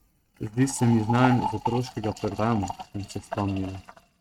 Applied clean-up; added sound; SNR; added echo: neural mask model RNNoise.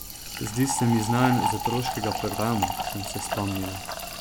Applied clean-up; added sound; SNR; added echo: none; Fill (with liquid); 3 dB; none.